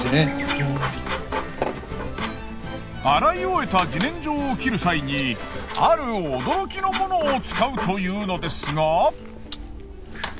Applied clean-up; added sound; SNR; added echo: none; Writing; 9 dB; none.